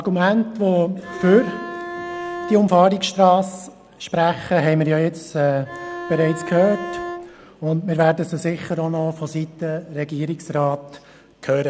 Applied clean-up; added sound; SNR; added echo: none; Bowed string instrument; 10 dB; none.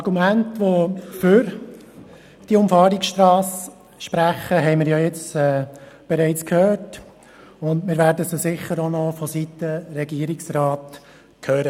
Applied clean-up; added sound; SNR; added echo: none; none; none; none.